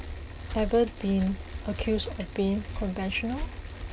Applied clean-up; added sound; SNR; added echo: none; Bicycle; 7 dB; none.